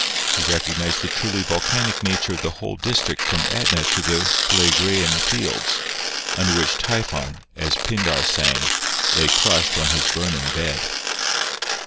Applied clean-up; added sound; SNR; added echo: none; Tearing; -3 dB; none.